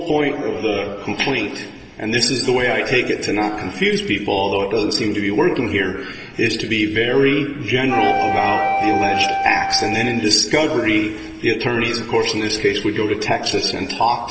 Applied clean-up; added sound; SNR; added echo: none; Wind instrument, woodwind instrument; 2 dB; reverberation time 1.9 s.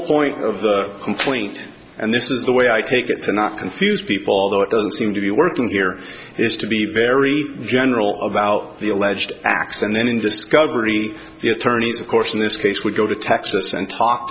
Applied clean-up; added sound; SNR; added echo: none; none; none; none.